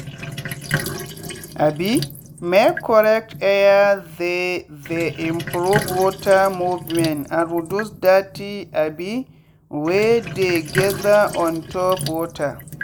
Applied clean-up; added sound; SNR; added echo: none; Sink (filling or washing); 11 dB; none.